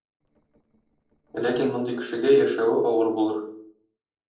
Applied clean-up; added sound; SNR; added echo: neural separator model SepFormer DNS4.